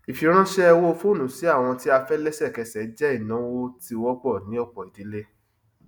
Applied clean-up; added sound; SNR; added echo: none; none; none; none.